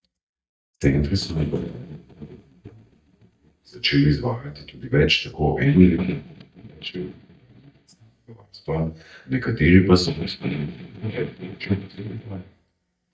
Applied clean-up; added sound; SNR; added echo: neural mask model DeepFilterNet 3.